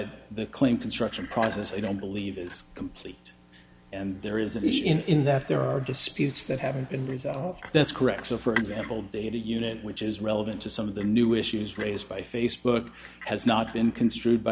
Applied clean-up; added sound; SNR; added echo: none; none; none; none.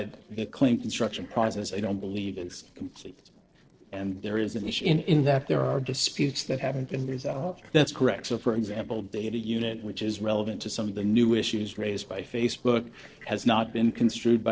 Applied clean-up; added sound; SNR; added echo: neural separator model SepFormer DNS4.